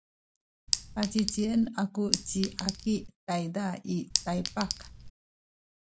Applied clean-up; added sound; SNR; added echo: none; Chink, clink; 3 dB; none.